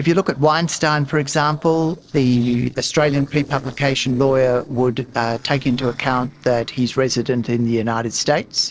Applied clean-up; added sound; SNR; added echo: neural separator model SepFormer DNS4.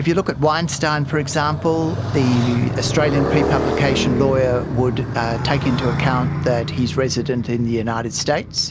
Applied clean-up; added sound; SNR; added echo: none; Motorcycle; 3 dB; none.